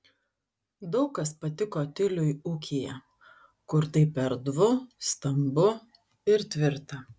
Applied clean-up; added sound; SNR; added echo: none; none; none; none.